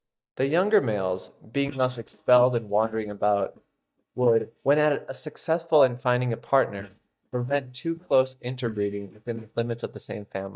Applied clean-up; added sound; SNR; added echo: neural mask model DeepFilterNet 3.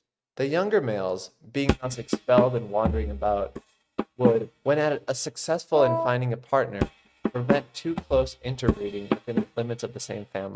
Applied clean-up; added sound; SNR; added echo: neural mask model RNNoise.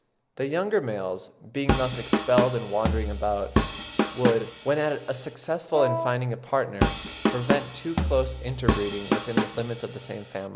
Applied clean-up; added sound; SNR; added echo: none; Drum kit + Wind instrument, woodwind instrument; 0 dB; none.